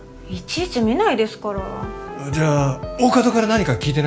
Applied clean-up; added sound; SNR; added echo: none; none; none; none.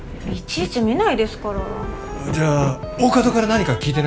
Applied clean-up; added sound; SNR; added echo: none; Train; 11 dB; none.